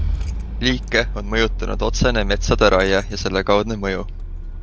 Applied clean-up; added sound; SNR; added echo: none; Rattle / Engine starting / Car; 4 dB; none.